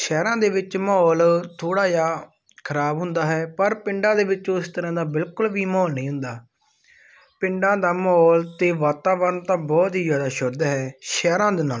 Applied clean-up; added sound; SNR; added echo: none; none; none; none.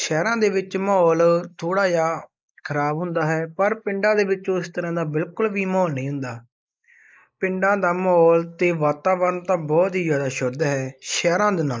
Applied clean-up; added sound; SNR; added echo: neural mask model Resemble Enhance denoiser.